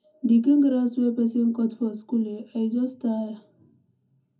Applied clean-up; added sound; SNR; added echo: none; none; none; reverberation time 0.4 s.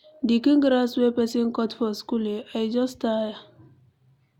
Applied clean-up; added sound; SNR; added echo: none; none; none; none.